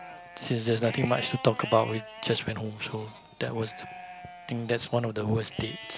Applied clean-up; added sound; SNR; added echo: none; Livestock, farm animals, working animals; 14 dB; none.